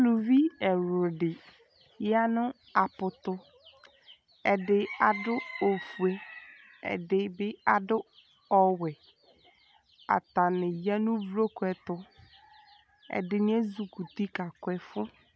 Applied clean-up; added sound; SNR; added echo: none; none; none; none.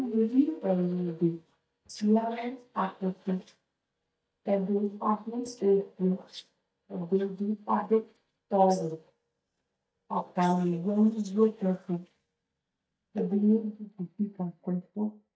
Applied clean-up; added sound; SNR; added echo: neural mask model DeepFilterNet 3.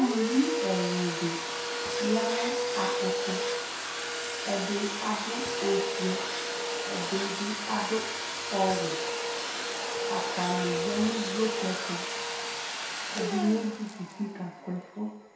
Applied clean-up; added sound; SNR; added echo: none; Domestic sounds, home sounds; 0 dB; reverberation time 0.7 s.